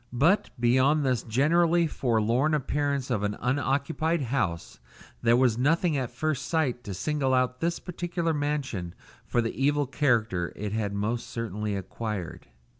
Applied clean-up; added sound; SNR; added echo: none; none; none; none.